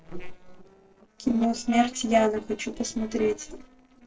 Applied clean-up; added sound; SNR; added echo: neural separator model SepFormer DNS4.